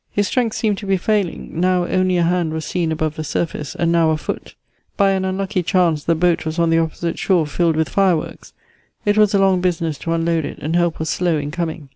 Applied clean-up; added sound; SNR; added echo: none; none; none; none.